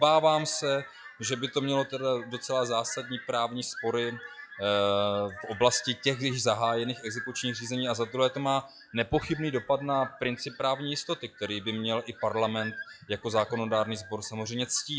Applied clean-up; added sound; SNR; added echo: classical method log-MMSE.